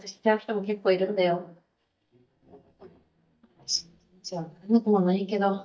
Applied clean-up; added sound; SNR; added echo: neural mask model DeepFilterNet 3.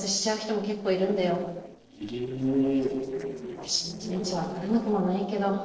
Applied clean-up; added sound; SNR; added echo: neural separator model SepFormer DNS4.